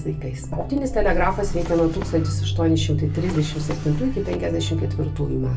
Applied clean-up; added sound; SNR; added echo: none; Drawer open or close; 20 dB; reverberation time 0.2 s.